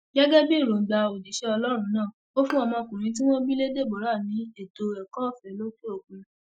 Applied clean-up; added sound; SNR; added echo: classical method Wiener filter.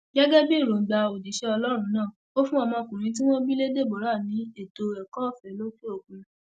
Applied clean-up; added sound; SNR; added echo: none; none; none; none.